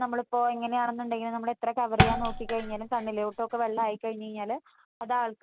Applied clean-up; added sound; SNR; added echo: none; Thump, thud; 2 dB; none.